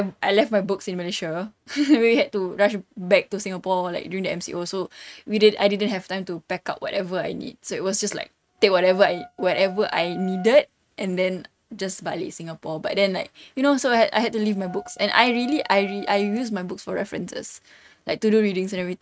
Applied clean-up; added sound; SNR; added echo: neural mask model RNNoise.